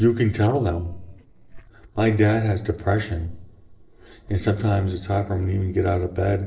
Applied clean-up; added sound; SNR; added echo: neural separator model SepFormer DNS4.